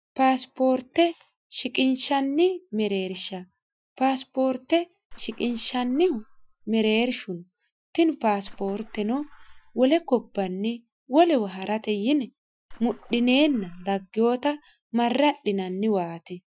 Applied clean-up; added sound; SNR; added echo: classical method Wiener filter.